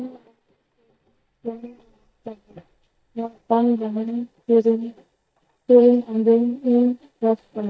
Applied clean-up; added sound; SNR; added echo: neural mask model DeepFilterNet 3.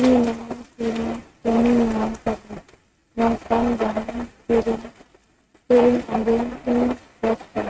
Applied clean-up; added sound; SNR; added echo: neural mask model RNNoise.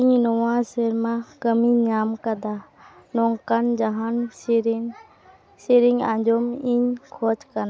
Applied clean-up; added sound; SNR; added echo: none; none; none; none.